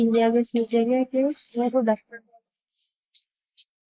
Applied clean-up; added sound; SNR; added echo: neural mask model Resemble Enhance denoiser.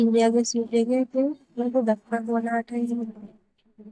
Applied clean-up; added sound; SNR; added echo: neural mask model DeepFilterNet 3.